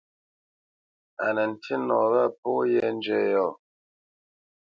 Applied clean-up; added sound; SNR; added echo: none; none; none; none.